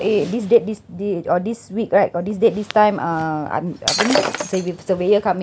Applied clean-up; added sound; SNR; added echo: none; Shatter; 4 dB; none.